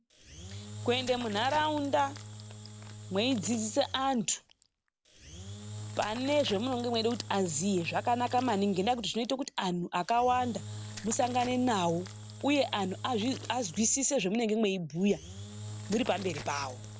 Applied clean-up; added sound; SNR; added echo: none; Engine / Drill; 13 dB; none.